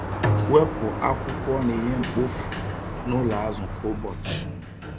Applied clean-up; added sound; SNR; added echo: none; Bowed string instrument + Sliding door; 2 dB; none.